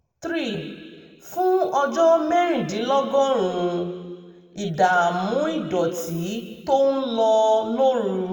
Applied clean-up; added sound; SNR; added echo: none; none; none; reverberation time 1.6 s.